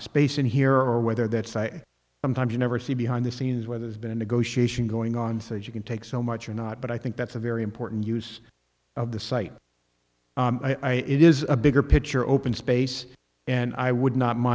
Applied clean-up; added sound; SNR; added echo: none; none; none; none.